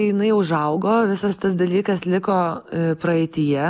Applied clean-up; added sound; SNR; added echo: none; none; none; none.